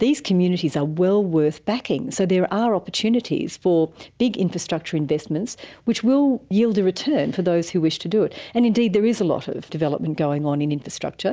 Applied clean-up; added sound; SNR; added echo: none; none; none; none.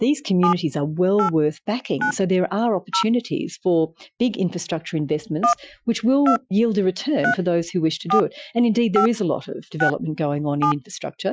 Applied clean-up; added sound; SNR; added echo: classical method Wiener filter.